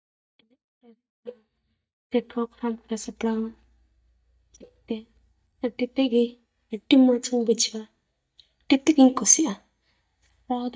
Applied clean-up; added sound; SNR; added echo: neural mask model DeepFilterNet 3.